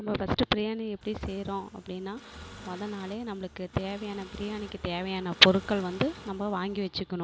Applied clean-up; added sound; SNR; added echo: none; Printer + Accelerating, revving, vroom / Car; 18 dB; none.